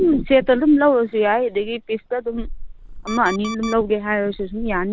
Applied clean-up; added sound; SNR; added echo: none; Alarm + Meow / Purr; 14 dB; none.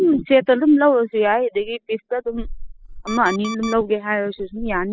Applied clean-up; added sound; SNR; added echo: classical method spectral subtraction.